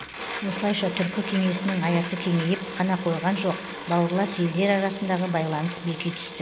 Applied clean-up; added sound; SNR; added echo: none; Bicycle; 6 dB; none.